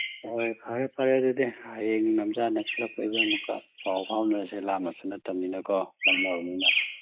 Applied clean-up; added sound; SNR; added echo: neural mask model Resemble Enhance denoiser.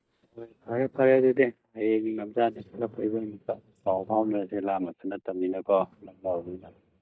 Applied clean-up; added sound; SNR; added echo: neural mask model DeepFilterNet 3.